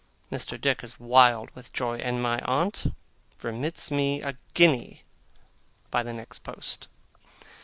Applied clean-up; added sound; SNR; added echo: none; none; none; none.